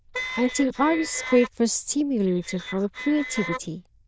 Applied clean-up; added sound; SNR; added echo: neural diffusion model UNIVERSE++.